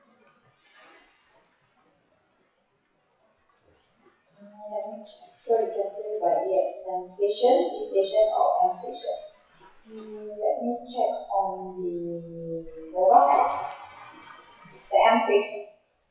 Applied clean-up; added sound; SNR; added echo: classical method WPE with log-MMSE.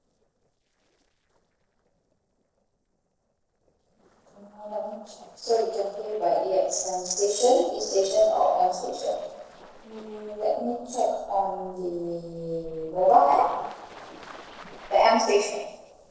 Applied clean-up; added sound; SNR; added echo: neural separator model SepFormer DNS4.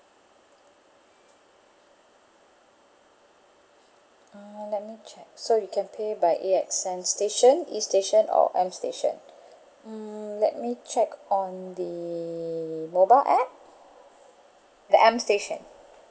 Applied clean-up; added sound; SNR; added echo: none; none; none; none.